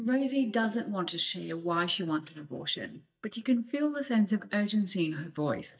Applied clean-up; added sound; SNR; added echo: neural mask model DeepFilterNet 3.